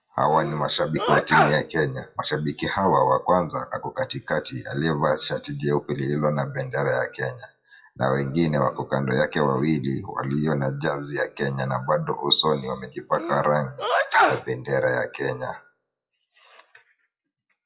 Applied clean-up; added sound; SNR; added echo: classical method WPE with log-MMSE.